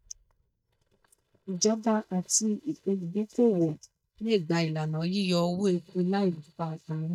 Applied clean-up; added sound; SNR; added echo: neural mask model DeepFilterNet 3.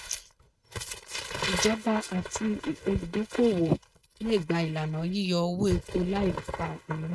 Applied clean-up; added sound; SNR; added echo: neural mask model RNNoise.